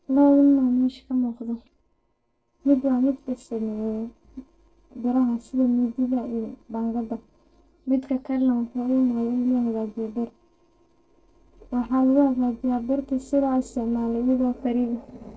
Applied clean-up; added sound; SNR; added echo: neural separator model SepFormer DNS4.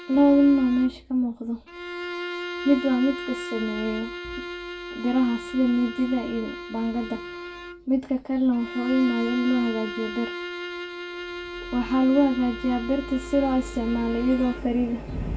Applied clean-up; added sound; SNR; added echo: none; Bowed string instrument; 11 dB; reverberation time 0.2 s.